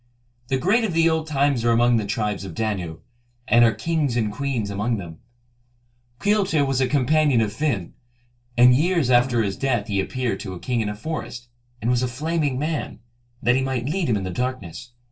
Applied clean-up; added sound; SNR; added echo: neural separator model SepFormer DNS4.